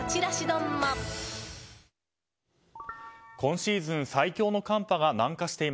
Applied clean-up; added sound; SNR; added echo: none; none; none; none.